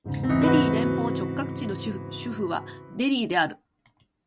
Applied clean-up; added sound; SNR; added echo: none; Piano; -2 dB; none.